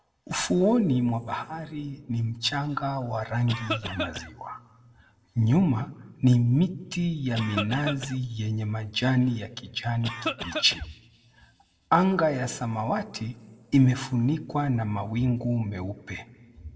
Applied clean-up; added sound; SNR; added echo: none; Cough; 6 dB; reverberation time 0.5 s.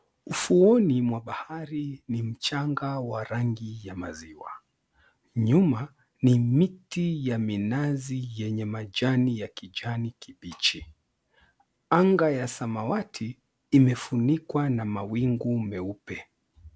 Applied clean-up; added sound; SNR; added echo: none; none; none; none.